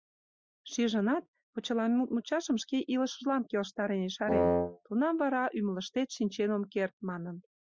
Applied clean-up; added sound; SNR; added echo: classical method spectral subtraction.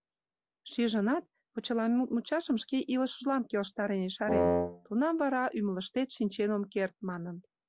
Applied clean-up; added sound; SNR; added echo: none; Wind instrument, woodwind instrument; -2 dB; none.